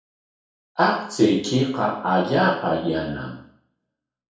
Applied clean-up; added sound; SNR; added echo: none; none; none; reverberation time 0.6 s.